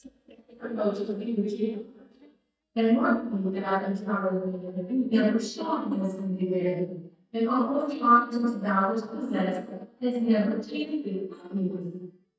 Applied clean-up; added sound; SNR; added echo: neural mask model DeepFilterNet 3.